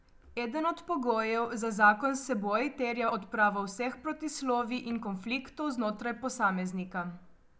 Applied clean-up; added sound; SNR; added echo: none; none; none; none.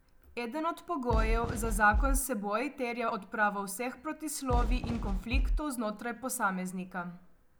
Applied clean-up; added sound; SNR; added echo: none; Fireworks; -2 dB; none.